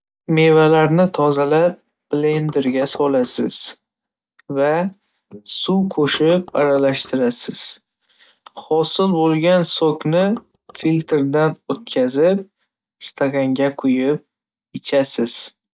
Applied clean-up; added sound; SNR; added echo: neural mask model DeepFilterNet 3.